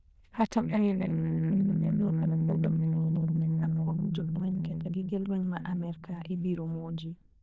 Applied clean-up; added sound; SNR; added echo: neural diffusion model UNIVERSE++.